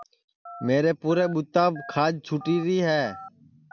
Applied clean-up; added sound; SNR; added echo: none; Telephone; 20 dB; none.